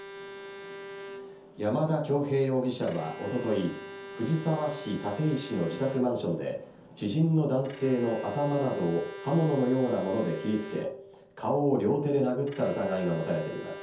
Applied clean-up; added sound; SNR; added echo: none; Bowed string instrument; 15 dB; reverberation time 0.5 s.